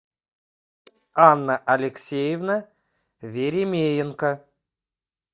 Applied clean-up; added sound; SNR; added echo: neural mask model DeepFilterNet 3.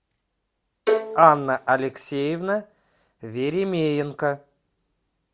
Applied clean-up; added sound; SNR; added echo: none; Bowed string instrument; 3 dB; none.